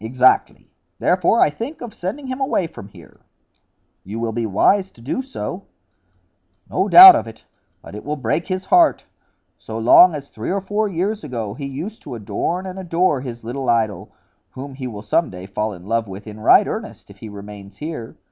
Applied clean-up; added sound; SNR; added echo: none; none; none; none.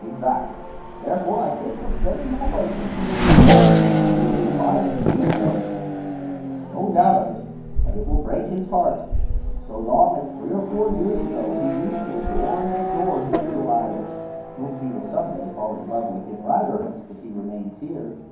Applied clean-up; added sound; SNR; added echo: none; Race car, auto racing / Accelerating, revving, vroom; -3 dB; reverberation time 1.2 s.